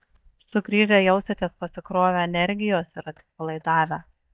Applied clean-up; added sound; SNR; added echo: neural mask model DeepFilterNet 3.